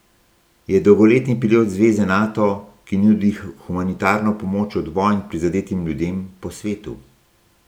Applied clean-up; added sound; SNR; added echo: none; none; none; none.